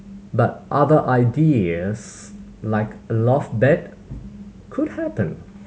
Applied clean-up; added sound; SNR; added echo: none; none; none; none.